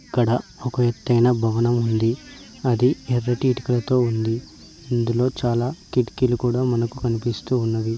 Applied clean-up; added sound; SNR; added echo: none; none; none; none.